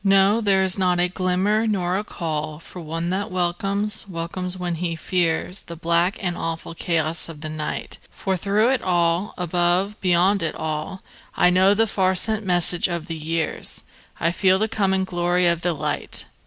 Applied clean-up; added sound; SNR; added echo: none; none; none; none.